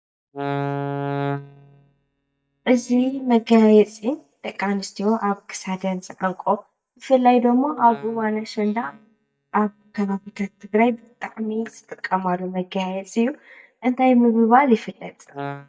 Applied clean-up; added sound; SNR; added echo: neural mask model DeepFilterNet 3.